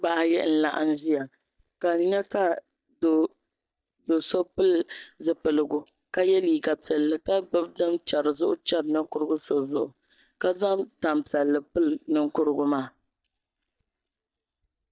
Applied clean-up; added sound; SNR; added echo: neural mask model DeepFilterNet 3.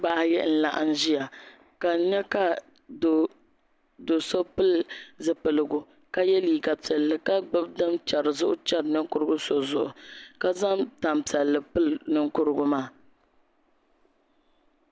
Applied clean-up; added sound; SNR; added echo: none; none; none; none.